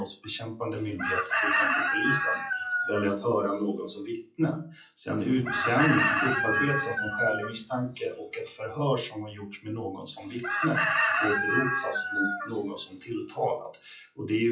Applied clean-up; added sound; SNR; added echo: classical method WPE with log-MMSE.